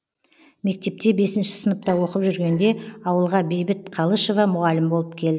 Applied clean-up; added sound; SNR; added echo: neural separator model SepFormer DNS4.